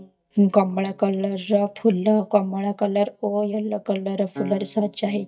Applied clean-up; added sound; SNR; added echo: neural mask model DeepFilterNet 3.